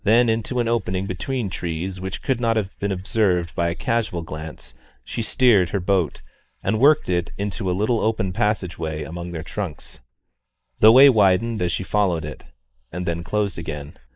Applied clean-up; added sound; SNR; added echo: neural mask model Resemble Enhance denoiser.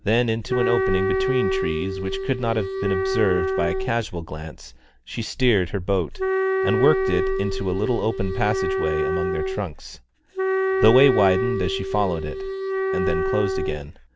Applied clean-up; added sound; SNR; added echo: none; Wind instrument, woodwind instrument; 0 dB; none.